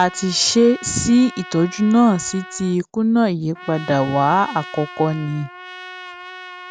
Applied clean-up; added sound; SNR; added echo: none; Trumpet; 17 dB; none.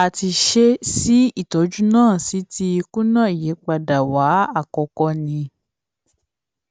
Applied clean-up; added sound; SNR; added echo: none; none; none; none.